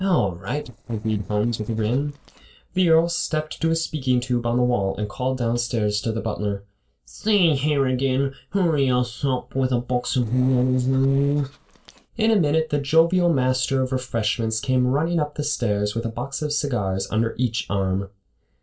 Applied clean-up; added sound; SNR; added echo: neural separator model SepFormer DNS4.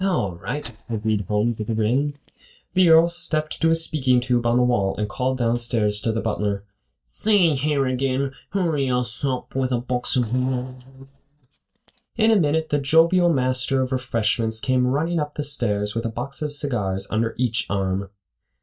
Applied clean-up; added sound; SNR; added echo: neural mask model DeepFilterNet 3.